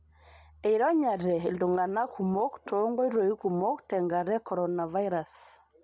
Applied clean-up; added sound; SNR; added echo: none; none; none; none.